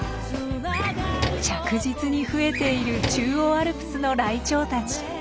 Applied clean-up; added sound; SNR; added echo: none; Drawer open or close; 5 dB; none.